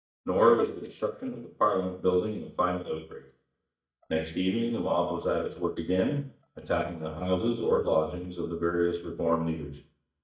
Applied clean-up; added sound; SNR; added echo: neural mask model DeepFilterNet 3.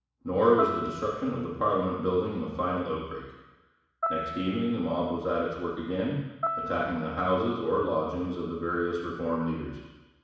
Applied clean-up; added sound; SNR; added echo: none; Piano; 8 dB; reverberation time 1.1 s.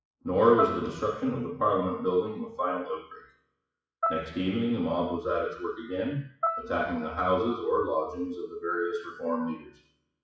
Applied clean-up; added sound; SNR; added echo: classical method WPE with log-MMSE.